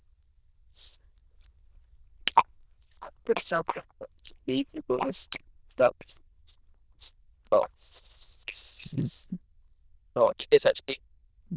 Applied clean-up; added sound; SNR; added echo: neural diffusion model UNIVERSE++.